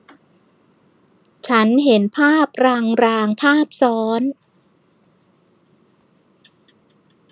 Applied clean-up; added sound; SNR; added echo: none; none; none; none.